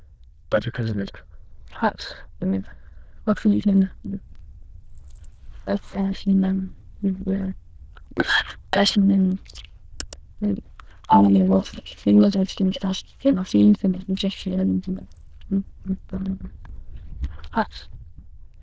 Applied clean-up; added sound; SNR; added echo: neural diffusion model UNIVERSE++.